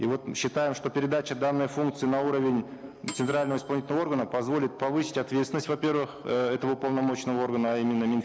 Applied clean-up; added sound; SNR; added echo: none; Microwave oven / Bell; 16 dB; none.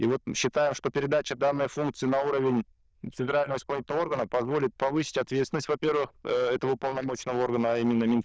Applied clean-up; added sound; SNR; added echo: neural diffusion model UNIVERSE++.